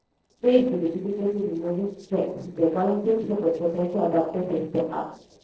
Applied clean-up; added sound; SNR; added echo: neural separator model SepFormer DNS4.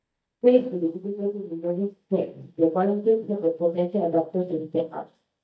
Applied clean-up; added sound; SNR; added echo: neural mask model DeepFilterNet 3.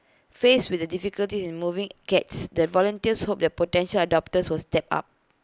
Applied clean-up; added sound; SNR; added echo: none; none; none; none.